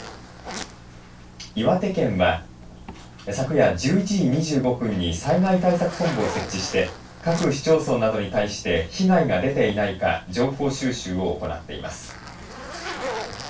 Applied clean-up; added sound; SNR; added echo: none; Zipper (clothing); 14 dB; reverberation time 0.2 s.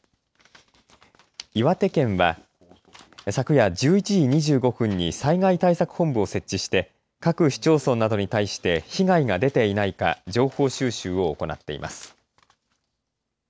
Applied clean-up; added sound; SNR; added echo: none; none; none; none.